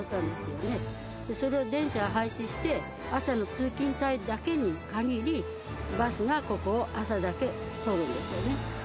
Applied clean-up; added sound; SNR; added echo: none; none; none; none.